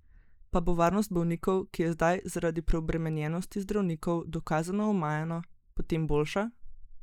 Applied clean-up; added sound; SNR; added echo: neural mask model Resemble Enhance denoiser.